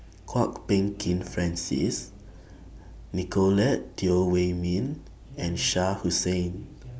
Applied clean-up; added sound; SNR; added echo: none; none; none; none.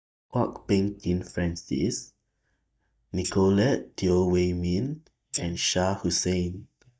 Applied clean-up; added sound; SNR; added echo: neural mask model DeepFilterNet 3.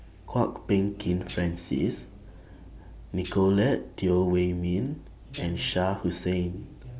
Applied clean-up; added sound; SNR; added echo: none; Tambourine; 4 dB; none.